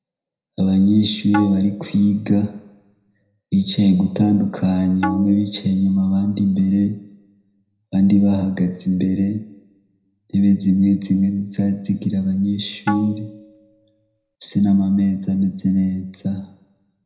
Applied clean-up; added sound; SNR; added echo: none; Tabla; 10 dB; reverberation time 0.8 s.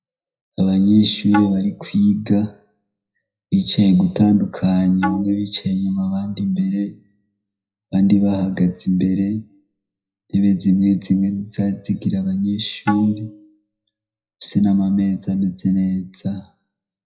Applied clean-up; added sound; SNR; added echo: classical method WPE with log-MMSE.